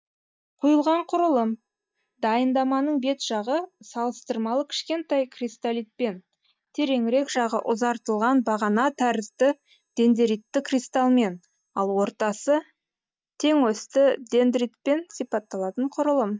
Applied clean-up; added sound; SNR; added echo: neural mask model DeepFilterNet 3.